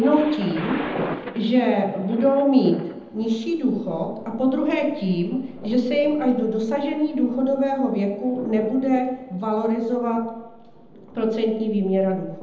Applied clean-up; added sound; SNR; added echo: none; Thunder; 15 dB; reverberation time 0.8 s.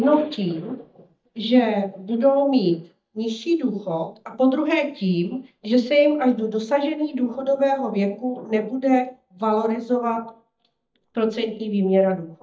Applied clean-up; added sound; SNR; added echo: neural mask model DeepFilterNet 3.